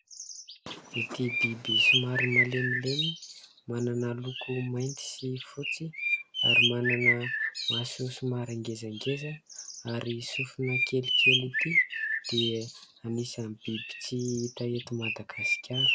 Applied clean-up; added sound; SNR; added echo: none; Bird; -3 dB; none.